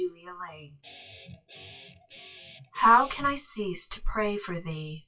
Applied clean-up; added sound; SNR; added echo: classical method WPE with log-MMSE.